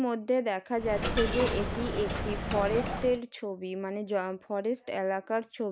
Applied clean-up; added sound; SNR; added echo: none; Coin (dropping); 2 dB; none.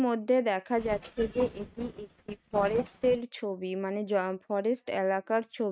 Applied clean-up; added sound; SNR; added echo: neural mask model RNNoise.